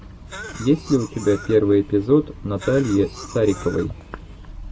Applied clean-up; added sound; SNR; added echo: none; Cough; 17 dB; none.